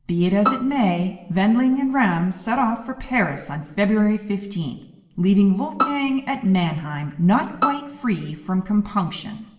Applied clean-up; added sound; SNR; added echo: none; Bowed string instrument; 8 dB; reverberation time 0.9 s.